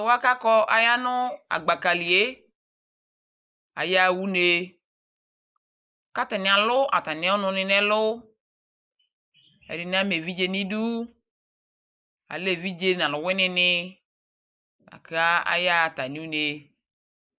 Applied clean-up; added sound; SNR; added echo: neural mask model Resemble Enhance denoiser.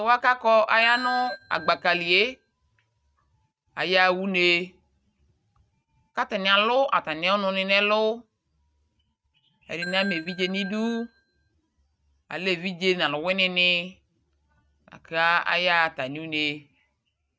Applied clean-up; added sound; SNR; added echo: neural mask model RNNoise.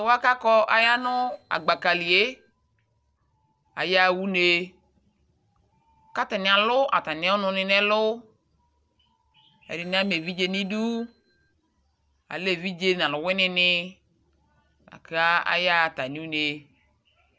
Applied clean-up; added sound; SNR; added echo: neural separator model SepFormer DNS4.